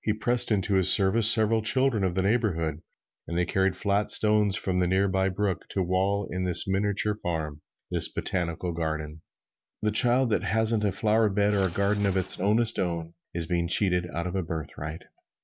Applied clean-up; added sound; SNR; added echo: none; Subway, metro, underground / Engine; 19 dB; none.